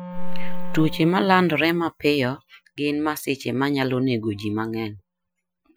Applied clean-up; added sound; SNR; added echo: classical method Wiener filter.